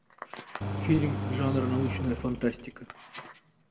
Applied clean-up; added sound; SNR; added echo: none; Engine; 3 dB; reverberation time 0.6 s.